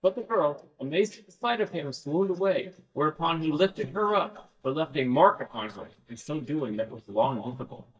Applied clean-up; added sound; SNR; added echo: neural mask model DeepFilterNet 3.